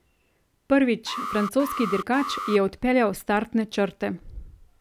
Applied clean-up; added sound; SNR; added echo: none; Alarm; 7 dB; none.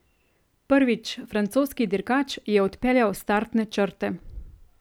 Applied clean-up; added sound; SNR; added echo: none; none; none; none.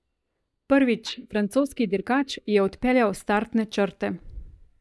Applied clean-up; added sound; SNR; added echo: neural mask model DeepFilterNet 3.